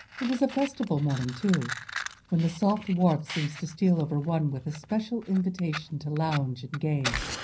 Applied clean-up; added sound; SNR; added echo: none; Fire; 12 dB; reverberation time 0.5 s.